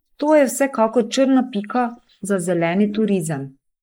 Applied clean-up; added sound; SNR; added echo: neural mask model Resemble Enhance denoiser.